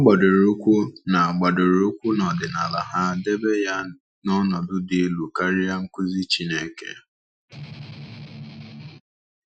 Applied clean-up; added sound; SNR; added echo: classical method Wiener filter.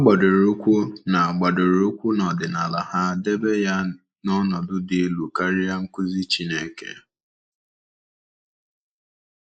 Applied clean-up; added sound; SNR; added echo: neural mask model Resemble Enhance denoiser.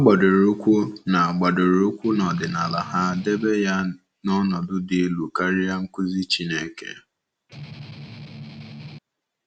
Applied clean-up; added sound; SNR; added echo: none; Strum; 16 dB; none.